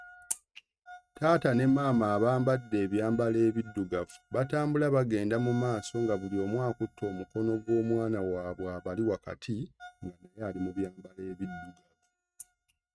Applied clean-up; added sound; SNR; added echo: neural mask model RNNoise.